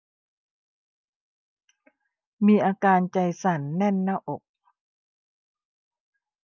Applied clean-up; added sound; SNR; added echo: none; none; none; none.